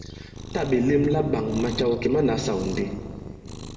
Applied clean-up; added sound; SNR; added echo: none; Cat; 12 dB; reverberation time 2.3 s.